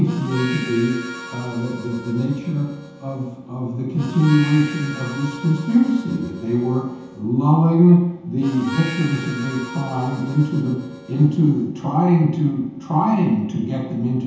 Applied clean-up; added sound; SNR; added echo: none; Harmonica; 16 dB; reverberation time 0.9 s.